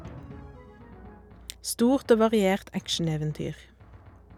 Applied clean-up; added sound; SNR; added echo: none; Drum; 19 dB; none.